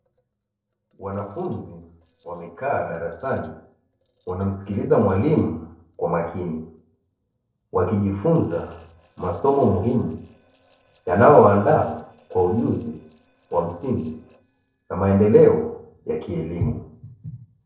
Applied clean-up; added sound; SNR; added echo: neural separator model SepFormer DNS4.